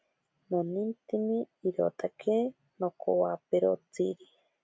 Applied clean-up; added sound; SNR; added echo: none; none; none; none.